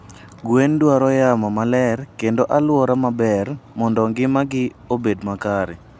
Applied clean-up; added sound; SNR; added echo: none; none; none; none.